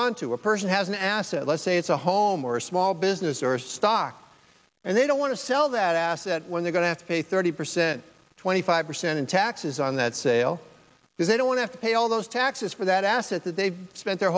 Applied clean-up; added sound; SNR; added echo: none; none; none; none.